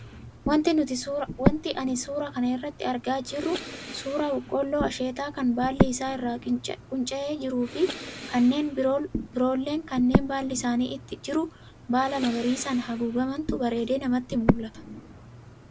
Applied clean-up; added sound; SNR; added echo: none; Breathing; 5 dB; none.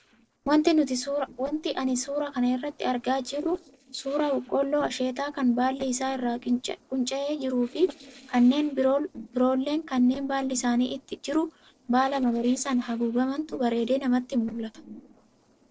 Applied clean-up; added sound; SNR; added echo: neural separator model SepFormer DNS4.